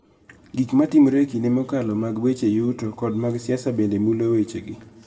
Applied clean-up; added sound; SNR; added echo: none; none; none; reverberation time 1.6 s.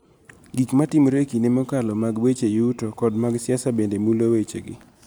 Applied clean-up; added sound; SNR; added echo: none; none; none; none.